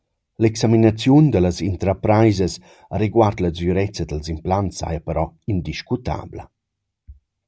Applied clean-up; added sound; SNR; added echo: none; none; none; none.